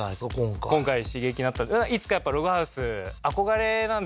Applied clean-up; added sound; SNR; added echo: none; Drum kit; 14 dB; none.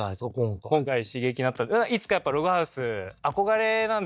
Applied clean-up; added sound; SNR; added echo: neural mask model DeepFilterNet 3.